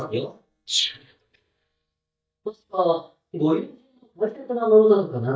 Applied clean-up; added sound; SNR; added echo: neural mask model DeepFilterNet 3.